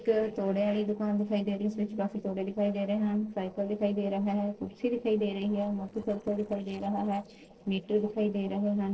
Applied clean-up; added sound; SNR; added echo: neural separator model SepFormer DNS4.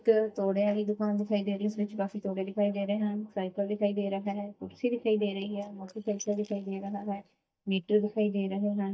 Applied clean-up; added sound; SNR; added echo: neural mask model DeepFilterNet 3.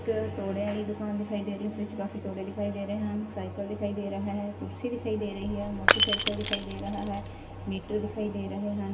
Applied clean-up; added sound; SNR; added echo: none; Shatter / Crushing; -2 dB; reverberation time 2.8 s.